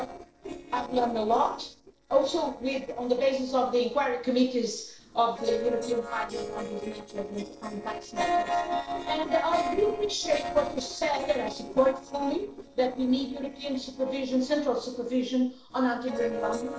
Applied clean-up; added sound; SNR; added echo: neural separator model SepFormer DNS4.